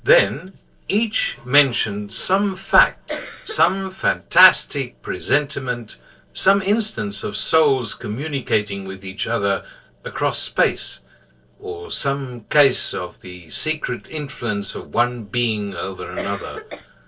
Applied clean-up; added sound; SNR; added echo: neural separator model SepFormer DNS4.